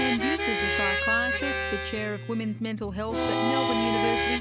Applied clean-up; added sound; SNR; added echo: none; Harmonica; -3 dB; none.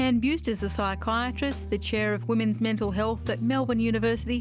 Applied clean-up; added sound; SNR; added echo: none; none; none; none.